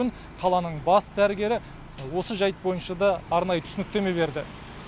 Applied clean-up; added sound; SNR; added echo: none; Tambourine; 11 dB; none.